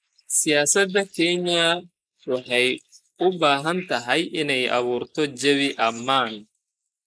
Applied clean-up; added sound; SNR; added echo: neural mask model Resemble Enhance denoiser.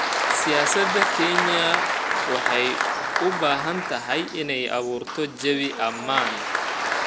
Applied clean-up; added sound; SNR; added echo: none; Applause; -1 dB; none.